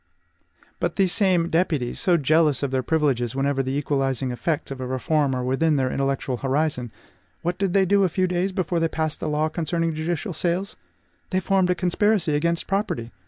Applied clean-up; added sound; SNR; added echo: none; none; none; none.